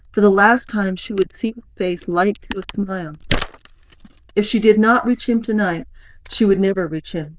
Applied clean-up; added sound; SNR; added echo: neural diffusion model UNIVERSE++.